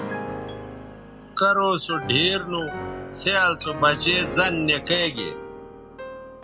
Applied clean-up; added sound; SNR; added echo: none; Piano; 10 dB; none.